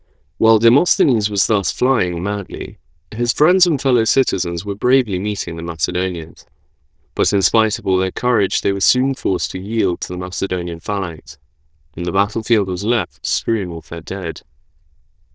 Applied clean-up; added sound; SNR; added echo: neural diffusion model UNIVERSE++.